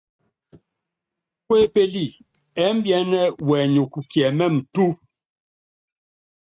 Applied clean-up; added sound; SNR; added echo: neural mask model RNNoise.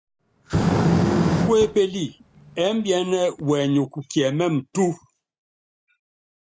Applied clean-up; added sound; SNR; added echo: none; Fire; 0 dB; none.